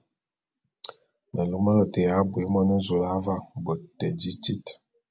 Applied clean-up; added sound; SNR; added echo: none; none; none; none.